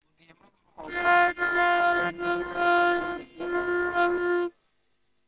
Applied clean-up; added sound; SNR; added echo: neural separator model SepFormer WHAMR!.